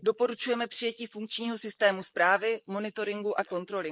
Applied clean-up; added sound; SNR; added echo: neural mask model Resemble Enhance denoiser.